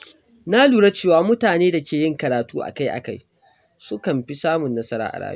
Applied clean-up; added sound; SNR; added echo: none; none; none; none.